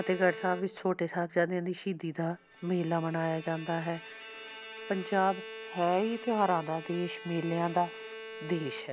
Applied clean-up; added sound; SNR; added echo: none; Bowed string instrument; 14 dB; none.